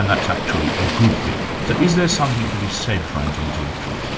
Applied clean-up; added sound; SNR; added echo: none; Waves, surf; 3 dB; reverberation time 0.9 s.